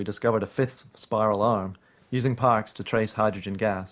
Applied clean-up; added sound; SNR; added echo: none; none; none; none.